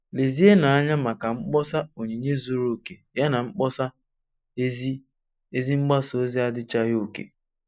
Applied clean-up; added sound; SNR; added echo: neural mask model Resemble Enhance denoiser.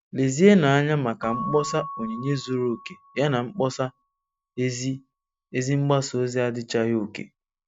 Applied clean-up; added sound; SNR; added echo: neural mask model RNNoise.